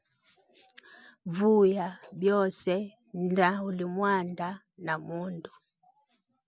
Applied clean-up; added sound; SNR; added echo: none; none; none; none.